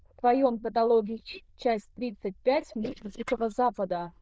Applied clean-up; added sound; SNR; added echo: neural diffusion model UNIVERSE++.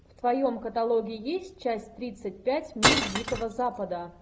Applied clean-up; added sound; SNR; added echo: none; Glass; -3 dB; none.